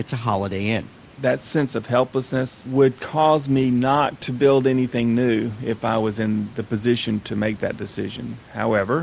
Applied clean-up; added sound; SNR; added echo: none; none; none; none.